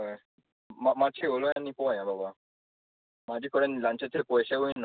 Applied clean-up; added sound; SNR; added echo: none; none; none; none.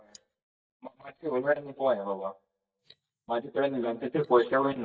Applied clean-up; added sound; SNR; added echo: neural mask model DeepFilterNet 3.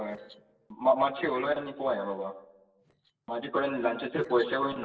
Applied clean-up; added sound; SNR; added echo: neural separator model SepFormer DNS4.